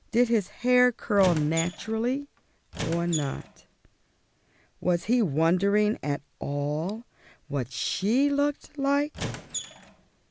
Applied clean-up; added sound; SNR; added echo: none; Squeak; 9 dB; none.